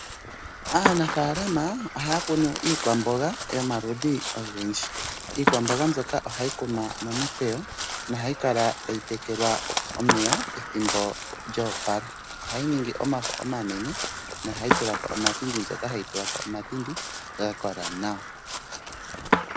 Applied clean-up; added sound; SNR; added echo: none; Crow + Skateboard; 2 dB; none.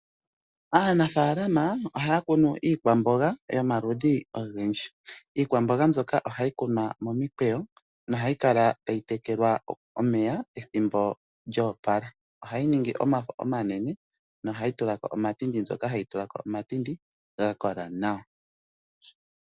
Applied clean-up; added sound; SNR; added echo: none; none; none; none.